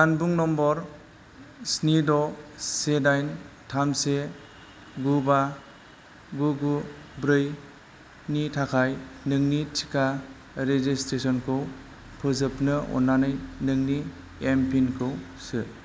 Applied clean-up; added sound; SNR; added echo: none; none; none; none.